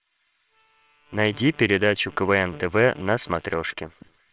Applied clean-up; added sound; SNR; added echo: neural separator model SepFormer WHAMR!.